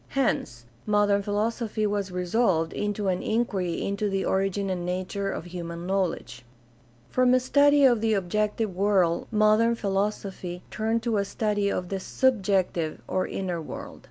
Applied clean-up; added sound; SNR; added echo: none; none; none; none.